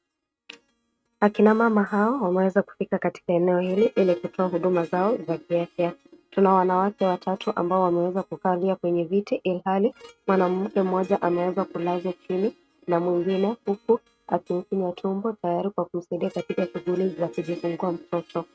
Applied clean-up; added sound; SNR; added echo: neural mask model RNNoise.